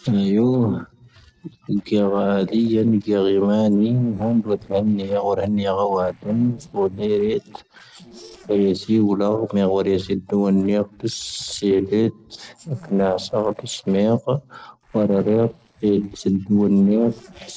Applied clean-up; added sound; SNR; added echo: neural separator model SepFormer DNS4.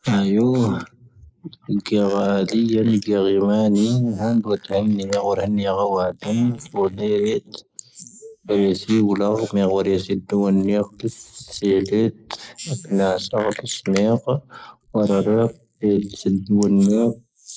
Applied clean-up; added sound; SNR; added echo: neural mask model Resemble Enhance denoiser.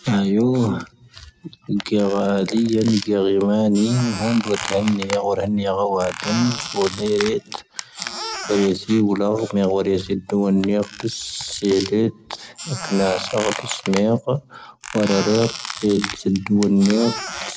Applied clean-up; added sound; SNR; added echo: none; Squeak; 12 dB; none.